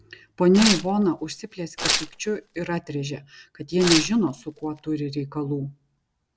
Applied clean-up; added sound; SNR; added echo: none; Tearing; 4 dB; none.